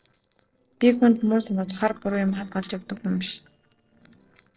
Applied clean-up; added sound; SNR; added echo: neural separator model SepFormer DNS4.